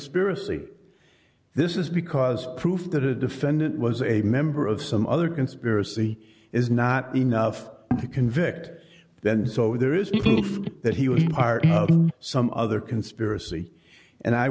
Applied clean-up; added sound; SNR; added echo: none; Electric guitar; -3 dB; none.